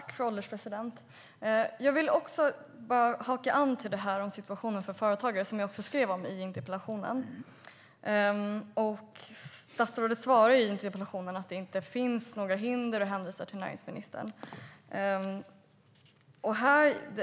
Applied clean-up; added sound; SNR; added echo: none; none; none; none.